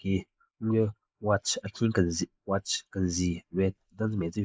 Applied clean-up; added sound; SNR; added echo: neural mask model Resemble Enhance denoiser.